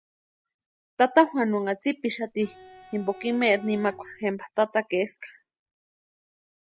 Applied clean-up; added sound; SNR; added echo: none; Bowed string instrument; 19 dB; none.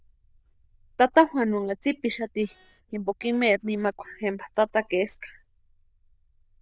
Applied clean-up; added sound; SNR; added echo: neural diffusion model UNIVERSE++.